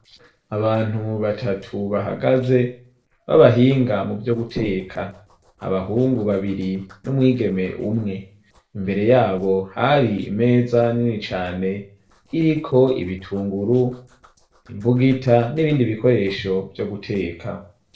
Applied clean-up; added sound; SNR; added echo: neural separator model SepFormer DNS4.